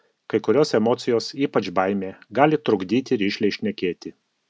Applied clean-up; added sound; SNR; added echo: none; none; none; none.